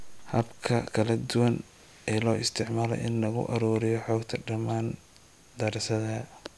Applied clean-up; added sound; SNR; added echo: none; none; none; none.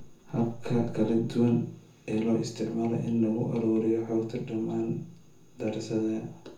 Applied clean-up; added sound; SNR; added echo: none; none; none; reverberation time 0.6 s.